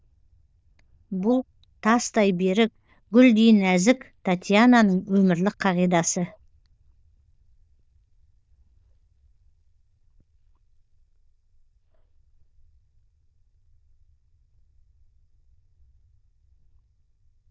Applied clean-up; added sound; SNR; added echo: neural diffusion model UNIVERSE++.